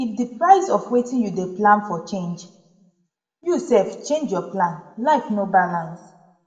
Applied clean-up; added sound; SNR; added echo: none; none; none; reverberation time 0.6 s.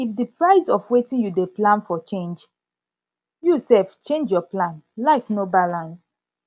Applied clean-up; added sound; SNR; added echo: none; none; none; none.